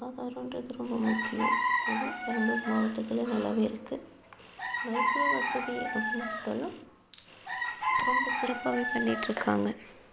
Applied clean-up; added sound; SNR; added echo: none; Chicken, rooster; -1 dB; none.